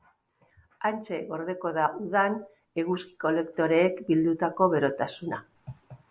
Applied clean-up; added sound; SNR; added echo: none; none; none; none.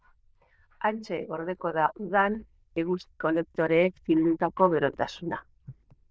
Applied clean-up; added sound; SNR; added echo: neural diffusion model UNIVERSE++.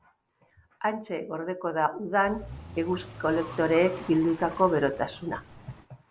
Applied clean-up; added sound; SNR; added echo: none; Car; 15 dB; none.